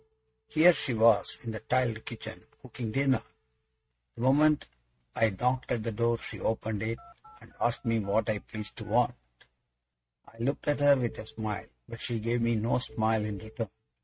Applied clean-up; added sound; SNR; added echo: neural mask model RNNoise.